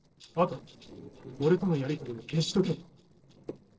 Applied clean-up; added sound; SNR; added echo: neural separator model SepFormer DNS4.